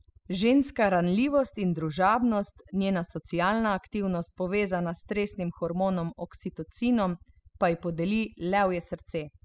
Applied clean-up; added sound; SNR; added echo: classical method spectral subtraction.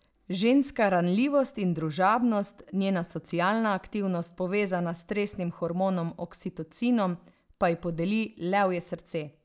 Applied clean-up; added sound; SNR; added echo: none; none; none; none.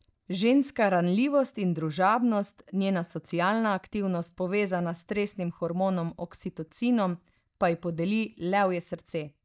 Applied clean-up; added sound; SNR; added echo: neural mask model DeepFilterNet 3.